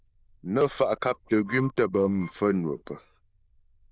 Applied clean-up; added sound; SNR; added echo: neural diffusion model UNIVERSE++.